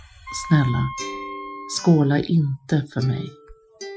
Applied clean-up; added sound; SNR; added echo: classical method Wiener filter.